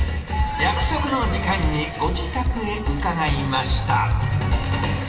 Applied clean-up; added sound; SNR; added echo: none; Vehicle; 18 dB; reverberation time 2.6 s.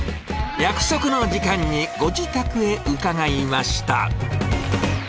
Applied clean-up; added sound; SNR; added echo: none; none; none; none.